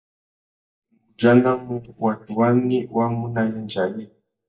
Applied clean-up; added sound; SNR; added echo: neural mask model DeepFilterNet 3.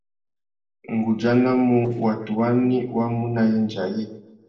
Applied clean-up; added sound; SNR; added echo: neural separator model SepFormer DNS4.